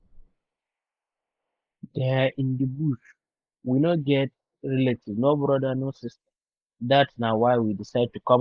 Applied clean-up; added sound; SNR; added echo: neural mask model Resemble Enhance denoiser.